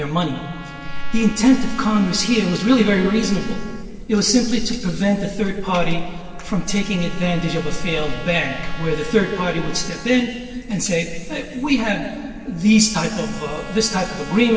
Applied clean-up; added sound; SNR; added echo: none; Trumpet; 18 dB; reverberation time 2.4 s.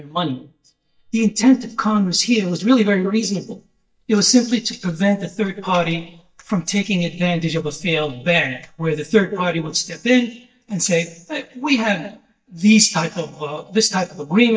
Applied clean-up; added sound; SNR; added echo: neural mask model DeepFilterNet 3.